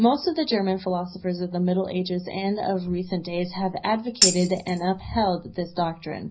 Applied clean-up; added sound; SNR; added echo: none; Tambourine; 0 dB; reverberation time 0.5 s.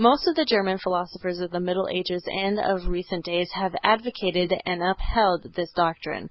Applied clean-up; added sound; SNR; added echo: none; none; none; none.